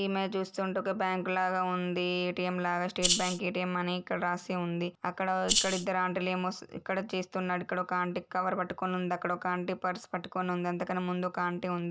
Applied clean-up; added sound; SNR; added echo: none; Rattle (instrument); -3 dB; none.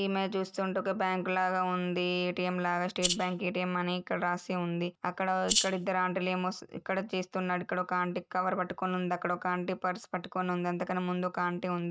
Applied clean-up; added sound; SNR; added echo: neural mask model RNNoise.